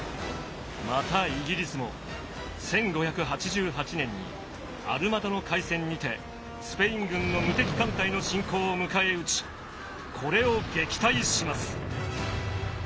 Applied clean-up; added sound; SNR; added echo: none; none; none; none.